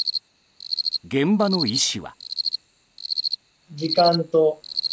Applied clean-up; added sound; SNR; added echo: none; Cricket; 5 dB; none.